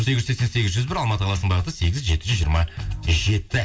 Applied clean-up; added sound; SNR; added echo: none; none; none; reverberation time 0.2 s.